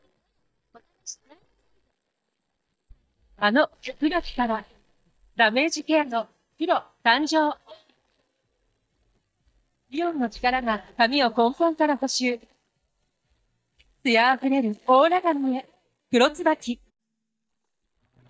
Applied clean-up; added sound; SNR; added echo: neural mask model DeepFilterNet 3.